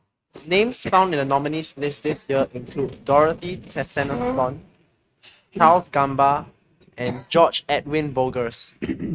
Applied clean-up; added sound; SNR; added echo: neural mask model RNNoise.